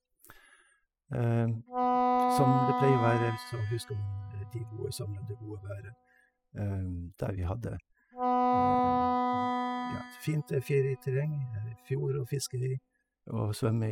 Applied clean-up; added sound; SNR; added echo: classical method spectral subtraction.